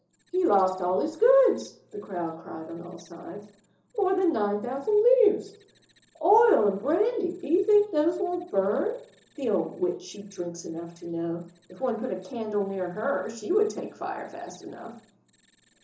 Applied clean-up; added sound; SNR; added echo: neural separator model SepFormer DNS4.